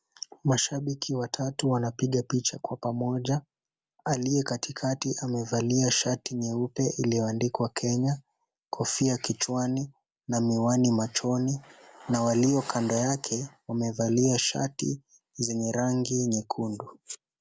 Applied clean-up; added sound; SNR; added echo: none; none; none; none.